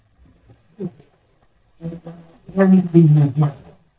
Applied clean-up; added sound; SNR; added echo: neural mask model DeepFilterNet 3.